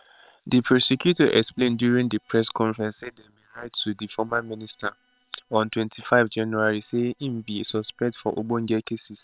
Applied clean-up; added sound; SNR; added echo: neural separator model SepFormer WHAM!.